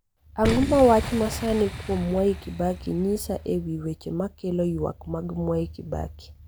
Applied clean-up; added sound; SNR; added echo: none; Boom; 10 dB; none.